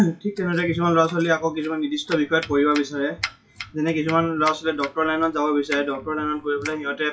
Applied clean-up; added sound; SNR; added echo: classical method WPE with log-MMSE.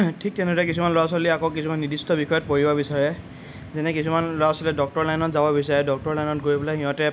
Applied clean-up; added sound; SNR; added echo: none; none; none; none.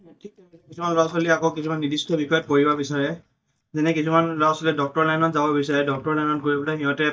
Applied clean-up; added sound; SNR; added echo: neural mask model DeepFilterNet 3.